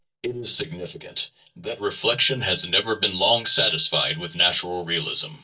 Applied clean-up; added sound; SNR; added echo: neural mask model DeepFilterNet 3.